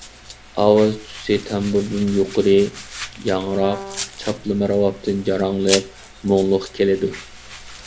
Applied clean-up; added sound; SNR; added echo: none; Brass instrument + Domestic sounds, home sounds; 13 dB; none.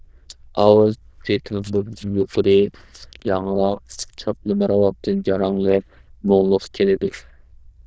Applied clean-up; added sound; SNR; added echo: neural diffusion model UNIVERSE++.